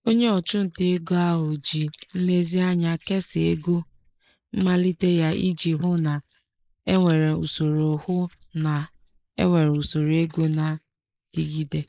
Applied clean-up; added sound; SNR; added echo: neural mask model Resemble Enhance denoiser.